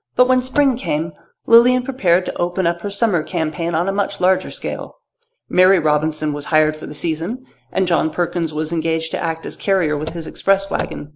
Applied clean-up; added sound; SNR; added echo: neural mask model Resemble Enhance denoiser.